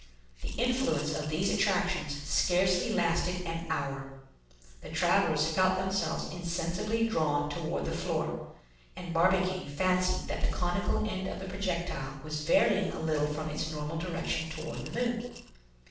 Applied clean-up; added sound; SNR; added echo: neural separator model SepFormer DNS4.